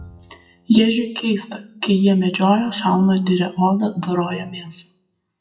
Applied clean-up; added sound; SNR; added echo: classical method WPE with log-MMSE.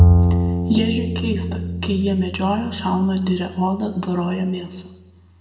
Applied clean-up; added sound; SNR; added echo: none; Bowed string instrument; -1 dB; reverberation time 0.9 s.